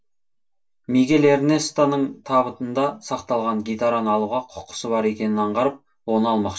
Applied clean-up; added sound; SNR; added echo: none; none; none; reverberation time 0.1 s.